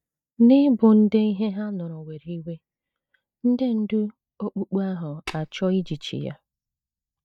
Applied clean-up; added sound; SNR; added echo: neural mask model DeepFilterNet 3.